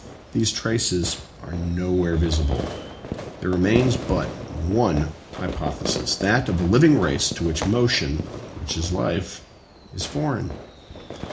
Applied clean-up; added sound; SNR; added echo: none; Fireworks; 11 dB; reverberation time 0.4 s.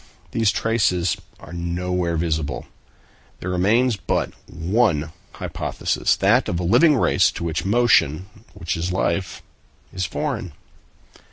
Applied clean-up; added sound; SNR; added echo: none; none; none; none.